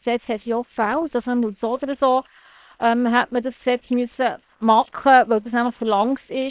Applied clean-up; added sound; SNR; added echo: neural separator model SepFormer WHAM!.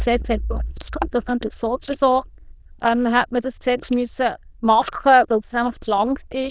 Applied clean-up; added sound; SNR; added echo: neural diffusion model UNIVERSE++.